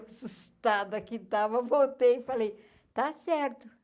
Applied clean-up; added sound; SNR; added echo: none; none; none; none.